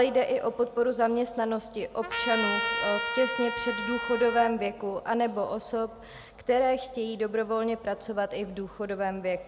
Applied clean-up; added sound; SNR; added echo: none; Trumpet; 4 dB; none.